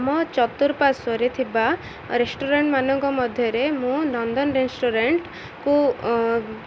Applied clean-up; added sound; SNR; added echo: none; none; none; none.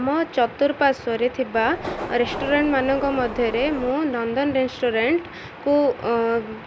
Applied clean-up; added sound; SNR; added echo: none; Subway, metro, underground; 10 dB; none.